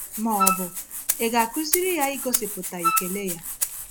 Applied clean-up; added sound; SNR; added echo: none; Rattle (instrument) + Wind instrument, woodwind instrument; -1 dB; none.